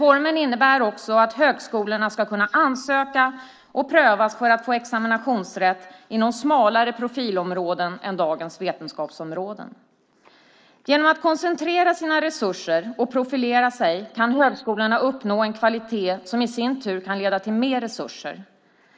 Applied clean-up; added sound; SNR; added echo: neural mask model Resemble Enhance denoiser.